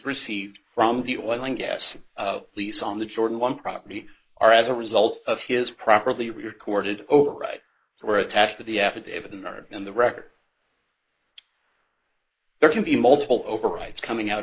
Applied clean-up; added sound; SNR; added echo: neural mask model Resemble Enhance denoiser.